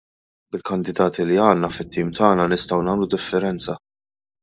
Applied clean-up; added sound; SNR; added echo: neural mask model DeepFilterNet 3.